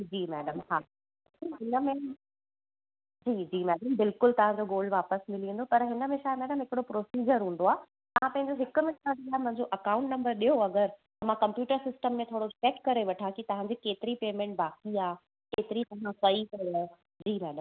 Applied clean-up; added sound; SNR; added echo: none; none; none; none.